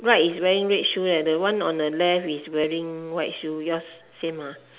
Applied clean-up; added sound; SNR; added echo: none; none; none; none.